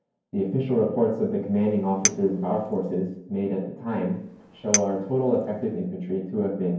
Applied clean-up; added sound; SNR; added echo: none; Chink, clink; 7 dB; reverberation time 0.9 s.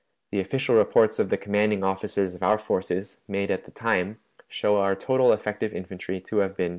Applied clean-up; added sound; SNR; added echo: none; none; none; none.